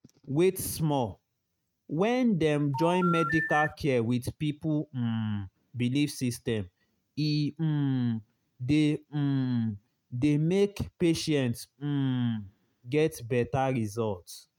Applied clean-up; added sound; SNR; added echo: neural mask model RNNoise.